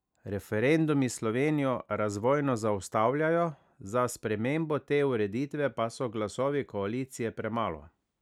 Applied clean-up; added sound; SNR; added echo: none; none; none; none.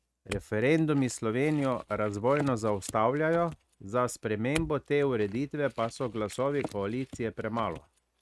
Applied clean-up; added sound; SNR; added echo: neural mask model RNNoise.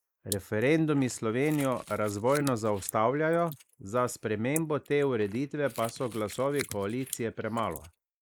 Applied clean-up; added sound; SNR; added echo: neural mask model Resemble Enhance denoiser.